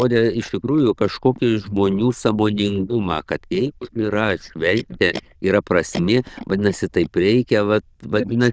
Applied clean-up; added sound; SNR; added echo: neural diffusion model UNIVERSE++.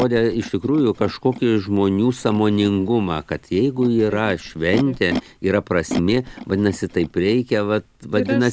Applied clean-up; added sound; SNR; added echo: none; Animal; 14 dB; none.